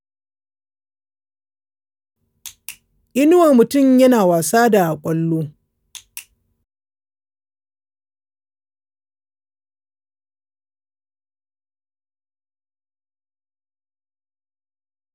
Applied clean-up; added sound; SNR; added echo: none; none; none; none.